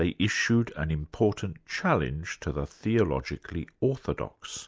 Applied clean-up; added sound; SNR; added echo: none; none; none; none.